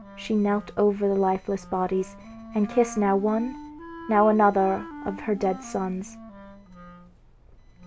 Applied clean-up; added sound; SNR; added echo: none; Wind instrument, woodwind instrument; 17 dB; none.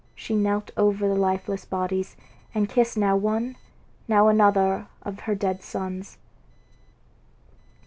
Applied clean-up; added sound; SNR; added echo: none; none; none; none.